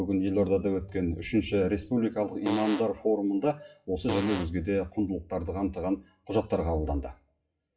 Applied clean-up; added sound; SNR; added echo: classical method WPE with log-MMSE.